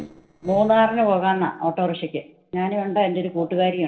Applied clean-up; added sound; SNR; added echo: neural separator model SepFormer DNS4.